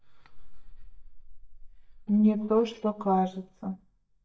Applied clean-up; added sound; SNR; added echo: neural mask model DeepFilterNet 3.